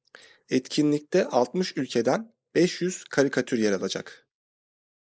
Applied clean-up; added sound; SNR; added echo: neural mask model Resemble Enhance denoiser.